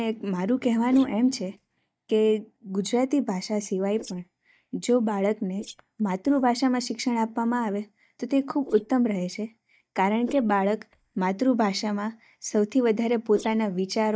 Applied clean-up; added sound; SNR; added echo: neural mask model DeepFilterNet 3.